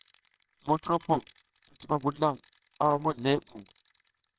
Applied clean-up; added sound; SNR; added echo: neural separator model SepFormer WHAMR!.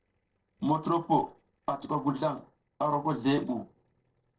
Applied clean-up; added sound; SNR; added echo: neural separator model SepFormer DNS4.